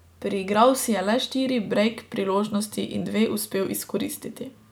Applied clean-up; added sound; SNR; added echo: none; none; none; none.